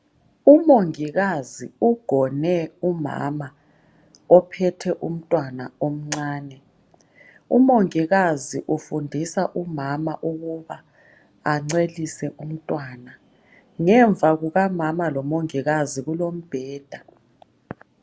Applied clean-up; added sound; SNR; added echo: none; none; none; none.